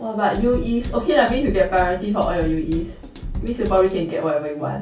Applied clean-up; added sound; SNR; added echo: none; Drum kit; 8 dB; reverberation time 0.3 s.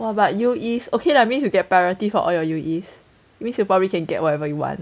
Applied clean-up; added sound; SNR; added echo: none; none; none; none.